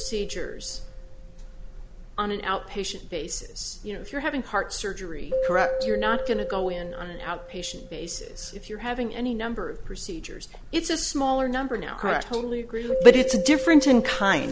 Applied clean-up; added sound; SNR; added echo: none; Keyboard (musical); 8 dB; none.